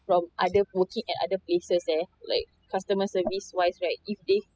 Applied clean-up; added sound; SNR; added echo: classical method spectral subtraction.